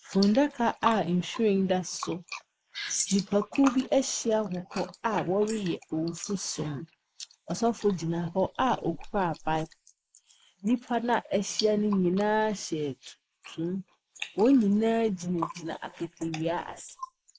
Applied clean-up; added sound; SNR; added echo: neural mask model Resemble Enhance denoiser.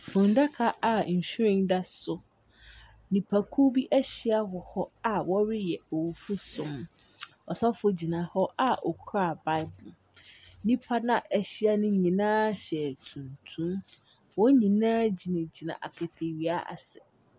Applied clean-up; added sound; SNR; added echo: none; none; none; none.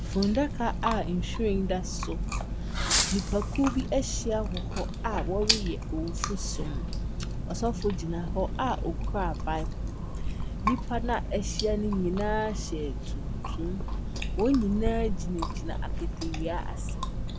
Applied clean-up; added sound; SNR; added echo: none; Fireworks + Chewing, mastication; -1 dB; none.